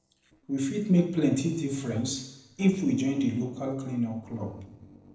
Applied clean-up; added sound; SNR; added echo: neural separator model SepFormer DNS4.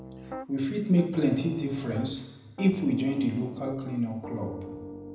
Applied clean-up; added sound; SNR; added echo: none; Piano; 13 dB; reverberation time 0.8 s.